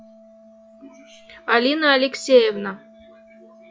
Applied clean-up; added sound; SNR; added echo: classical method log-MMSE.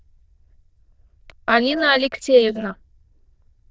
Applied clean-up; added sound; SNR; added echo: neural diffusion model UNIVERSE++.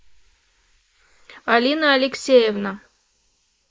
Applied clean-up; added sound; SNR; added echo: neural mask model Resemble Enhance denoiser.